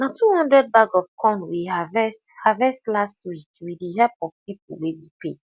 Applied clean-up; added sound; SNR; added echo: none; none; none; none.